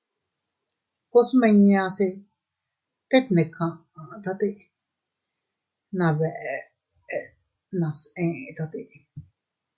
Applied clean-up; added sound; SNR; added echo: none; none; none; none.